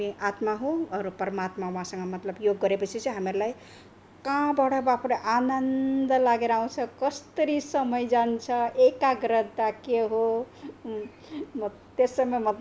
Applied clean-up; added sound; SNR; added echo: none; none; none; none.